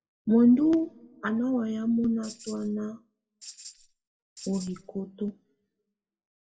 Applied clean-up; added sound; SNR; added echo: classical method WPE with log-MMSE.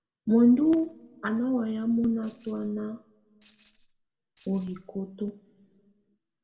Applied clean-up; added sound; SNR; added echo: none; Tambourine; 19 dB; reverberation time 1.2 s.